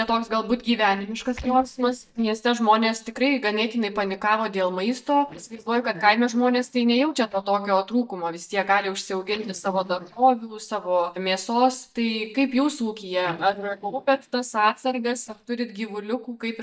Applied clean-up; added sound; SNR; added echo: neural mask model DeepFilterNet 3.